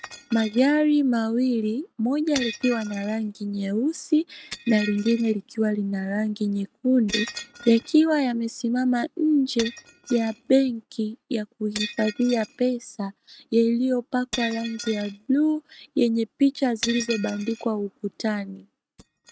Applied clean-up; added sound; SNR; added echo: neural mask model RNNoise.